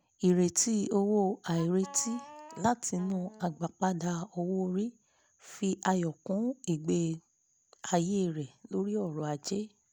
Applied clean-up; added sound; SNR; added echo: none; Wind instrument, woodwind instrument; 18 dB; none.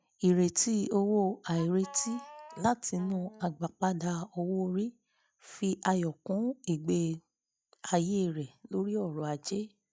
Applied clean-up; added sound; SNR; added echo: classical method log-MMSE.